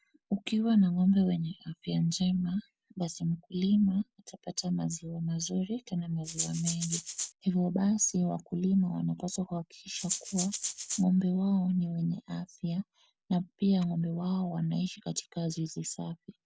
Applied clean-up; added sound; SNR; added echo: none; Rattle (instrument); 5 dB; none.